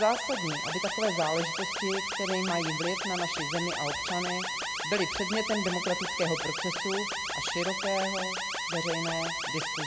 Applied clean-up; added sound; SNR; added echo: none; Alarm; 1 dB; none.